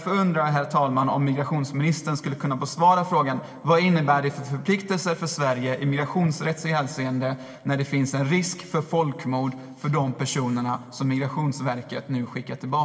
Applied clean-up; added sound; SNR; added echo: none; none; none; reverberation time 1.5 s.